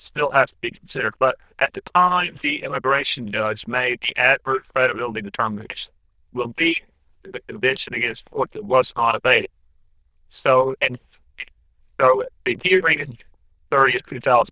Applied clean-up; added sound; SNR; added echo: neural diffusion model UNIVERSE++.